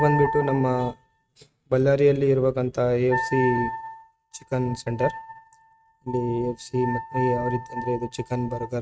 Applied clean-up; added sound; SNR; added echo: neural mask model RNNoise.